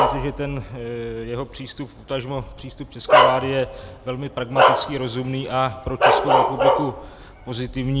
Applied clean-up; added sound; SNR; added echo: none; Bark; -4 dB; none.